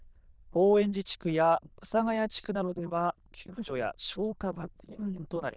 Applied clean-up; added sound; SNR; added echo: neural diffusion model UNIVERSE++.